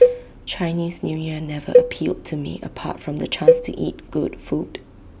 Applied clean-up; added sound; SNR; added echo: none; Cowbell; -5 dB; none.